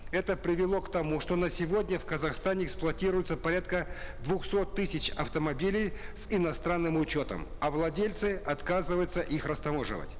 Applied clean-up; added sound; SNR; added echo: none; Tick; 9 dB; none.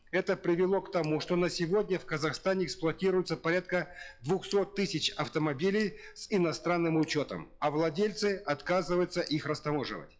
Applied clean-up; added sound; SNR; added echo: classical method log-MMSE.